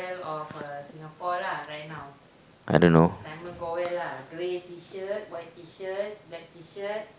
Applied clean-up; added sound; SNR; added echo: none; none; none; none.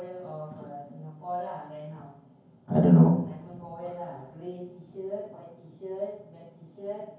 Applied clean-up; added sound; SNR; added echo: none; none; none; reverberation time 0.9 s.